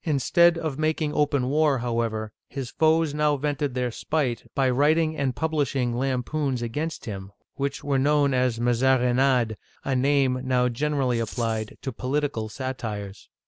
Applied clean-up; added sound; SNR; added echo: none; Rattle; 18 dB; none.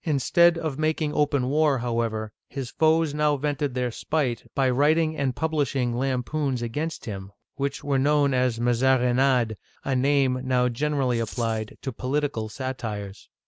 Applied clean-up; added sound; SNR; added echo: neural mask model RNNoise.